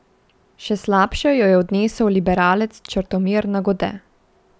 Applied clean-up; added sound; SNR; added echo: none; none; none; none.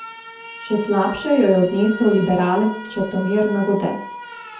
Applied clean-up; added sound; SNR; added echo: none; Alarm; 14 dB; reverberation time 0.5 s.